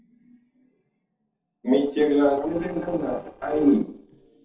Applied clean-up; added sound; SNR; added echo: neural separator model SepFormer DNS4.